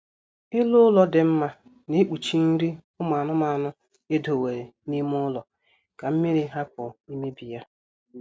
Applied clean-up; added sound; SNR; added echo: none; none; none; none.